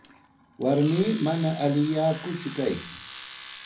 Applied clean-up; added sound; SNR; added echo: none; Domestic sounds, home sounds; 15 dB; reverberation time 0.4 s.